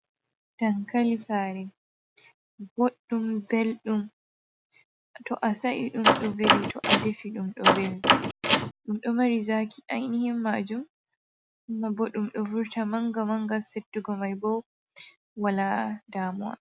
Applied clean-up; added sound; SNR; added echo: none; Door; -5 dB; none.